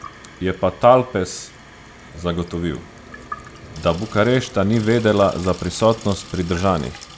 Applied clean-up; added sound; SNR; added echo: none; Sink (filling or washing) / Water tap, faucet; 18 dB; none.